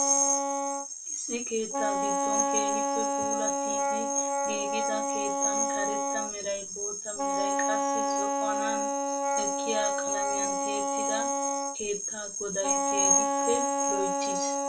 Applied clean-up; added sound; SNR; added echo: none; Wind instrument, woodwind instrument; -1 dB; reverberation time 0.2 s.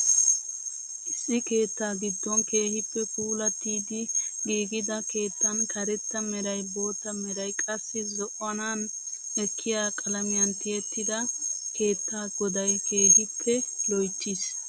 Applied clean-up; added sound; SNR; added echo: none; none; none; none.